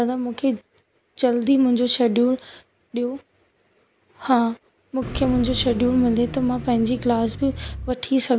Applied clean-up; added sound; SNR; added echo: none; Car; 9 dB; none.